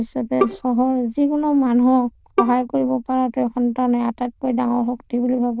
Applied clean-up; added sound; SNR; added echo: neural diffusion model UNIVERSE++.